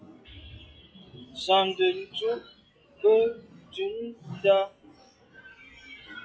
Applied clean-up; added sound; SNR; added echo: classical method log-MMSE.